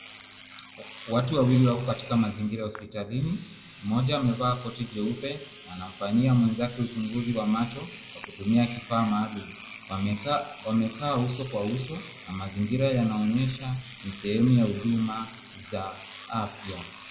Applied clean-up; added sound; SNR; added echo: none; Engine / Domestic sounds, home sounds; 18 dB; reverberation time 0.8 s.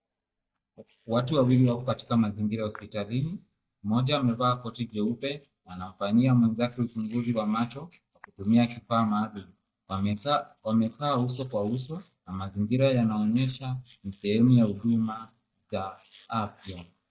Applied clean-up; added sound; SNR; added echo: neural mask model DeepFilterNet 3.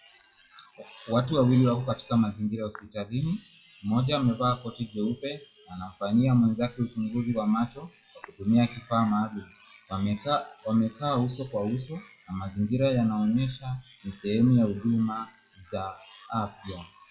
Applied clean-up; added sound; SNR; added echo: classical method WPE with log-MMSE.